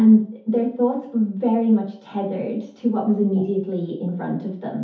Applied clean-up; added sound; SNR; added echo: none; none; none; reverberation time 0.5 s.